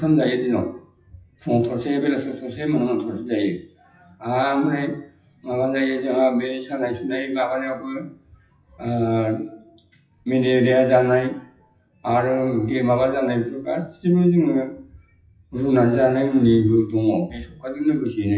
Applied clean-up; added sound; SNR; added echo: classical method WPE with log-MMSE.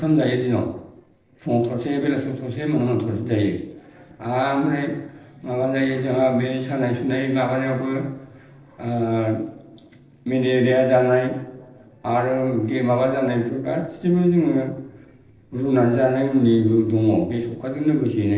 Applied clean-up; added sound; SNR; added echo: neural separator model SepFormer DNS4.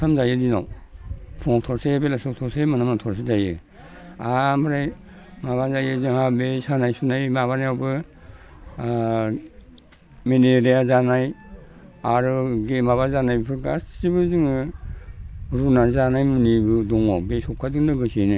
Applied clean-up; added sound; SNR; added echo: none; none; none; none.